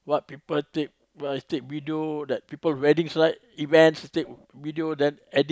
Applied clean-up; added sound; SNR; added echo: none; none; none; none.